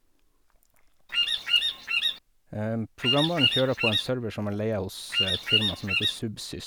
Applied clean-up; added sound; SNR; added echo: none; Bird vocalization, bird call, bird song; -5 dB; none.